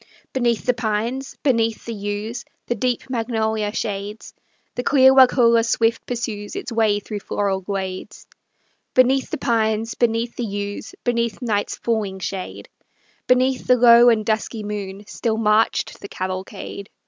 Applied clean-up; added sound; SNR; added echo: none; none; none; none.